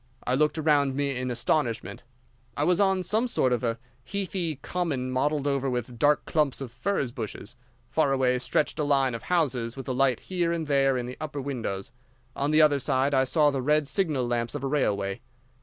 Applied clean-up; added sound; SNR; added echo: none; none; none; none.